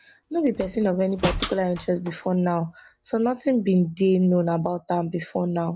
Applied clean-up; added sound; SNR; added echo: none; Slam; 12 dB; none.